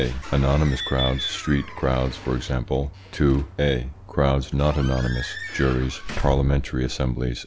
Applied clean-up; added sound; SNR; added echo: none; Squeak / Slam / Alarm / Wood; 11 dB; none.